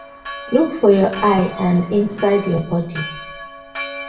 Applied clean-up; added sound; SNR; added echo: none; Church bell; 14 dB; reverberation time 0.6 s.